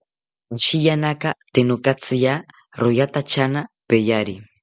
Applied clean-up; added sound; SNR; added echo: none; none; none; none.